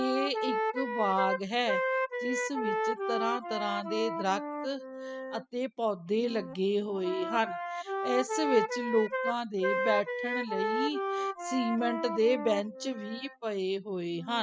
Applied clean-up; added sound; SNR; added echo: classical method spectral subtraction.